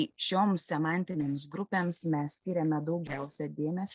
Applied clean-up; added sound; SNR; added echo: neural separator model SepFormer DNS4.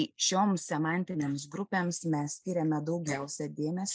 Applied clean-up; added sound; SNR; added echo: neural mask model Resemble Enhance denoiser.